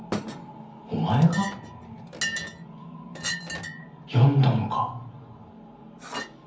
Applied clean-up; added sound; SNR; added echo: none; Chink, clink; 11 dB; reverberation time 0.7 s.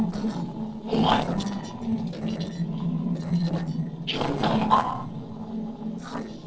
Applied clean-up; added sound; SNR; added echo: neural separator model SepFormer DNS4.